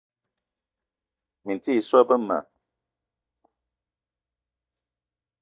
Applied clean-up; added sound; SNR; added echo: neural mask model DeepFilterNet 3.